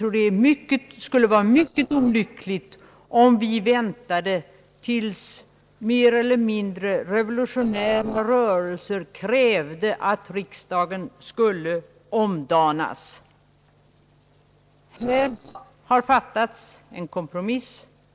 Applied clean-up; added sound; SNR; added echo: neural separator model SepFormer DNS4.